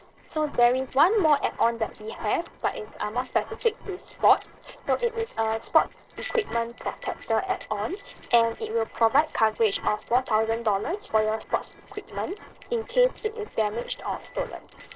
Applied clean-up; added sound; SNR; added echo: neural separator model SepFormer DNS4.